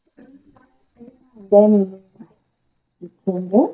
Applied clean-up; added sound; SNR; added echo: neural mask model DeepFilterNet 3.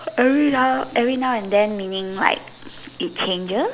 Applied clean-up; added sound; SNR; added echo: none; none; none; none.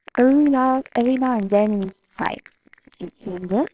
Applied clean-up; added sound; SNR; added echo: neural separator model SepFormer WHAMR!.